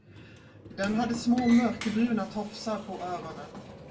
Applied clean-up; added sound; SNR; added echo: none; Sliding door; 13 dB; reverberation time 0.1 s.